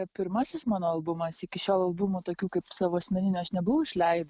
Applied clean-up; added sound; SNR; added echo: none; none; none; none.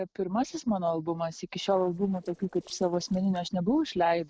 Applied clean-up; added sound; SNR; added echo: neural separator model SepFormer DNS4.